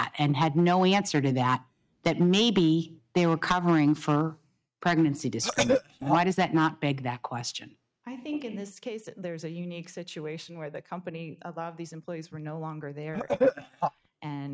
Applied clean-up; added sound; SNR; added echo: neural mask model RNNoise.